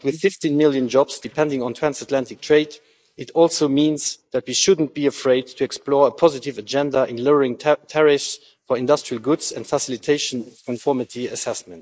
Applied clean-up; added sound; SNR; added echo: neural mask model Resemble Enhance denoiser.